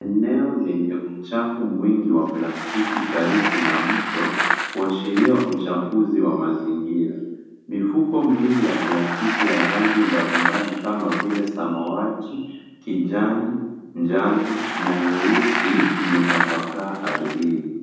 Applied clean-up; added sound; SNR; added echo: none; Bicycle; 6 dB; reverberation time 1.1 s.